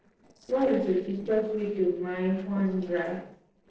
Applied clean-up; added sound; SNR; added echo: neural separator model SepFormer DNS4.